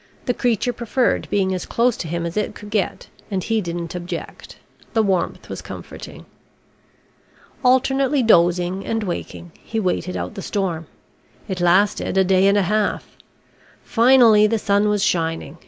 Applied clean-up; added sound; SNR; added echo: none; none; none; none.